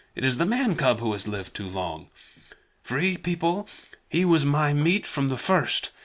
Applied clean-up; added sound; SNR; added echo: none; none; none; none.